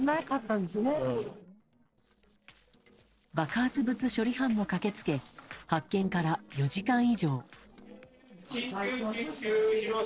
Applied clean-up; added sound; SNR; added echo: neural separator model SepFormer DNS4.